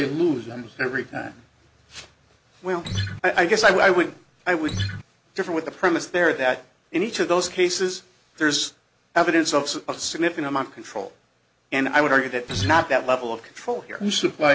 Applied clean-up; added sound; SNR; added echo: none; Acoustic guitar; 4 dB; none.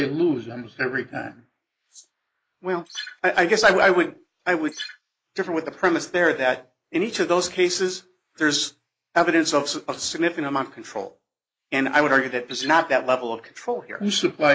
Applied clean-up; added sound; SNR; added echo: neural mask model Resemble Enhance denoiser.